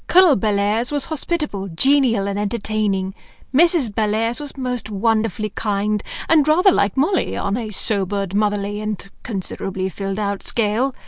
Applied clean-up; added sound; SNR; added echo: none; none; none; none.